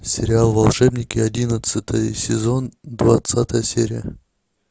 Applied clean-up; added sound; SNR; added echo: none; none; none; none.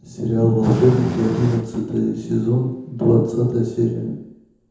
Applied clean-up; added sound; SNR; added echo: none; Fire; 11 dB; reverberation time 1.0 s.